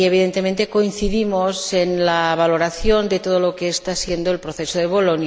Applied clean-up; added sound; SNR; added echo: none; none; none; none.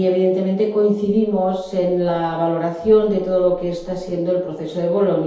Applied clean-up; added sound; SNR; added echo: none; none; none; reverberation time 0.8 s.